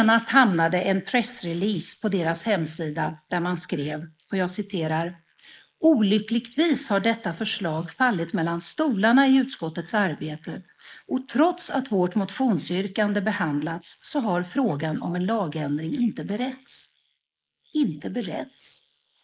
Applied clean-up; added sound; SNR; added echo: neural mask model Resemble Enhance denoiser.